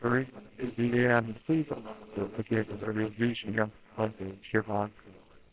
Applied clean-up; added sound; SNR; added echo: neural separator model SepFormer WHAMR!.